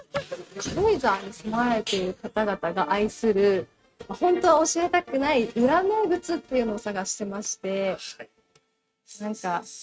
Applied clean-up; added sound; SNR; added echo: neural mask model RNNoise.